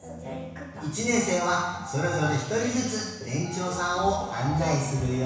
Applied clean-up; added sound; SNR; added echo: none; Animal; 12 dB; reverberation time 1.1 s.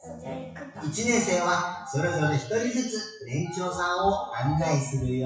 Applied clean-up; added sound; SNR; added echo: classical method WPE with log-MMSE.